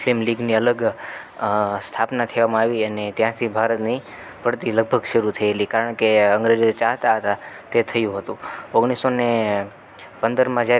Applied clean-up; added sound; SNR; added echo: none; none; none; none.